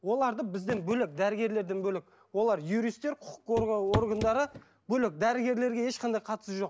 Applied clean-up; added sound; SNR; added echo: none; Walk, footsteps / Run / Wood; 5 dB; none.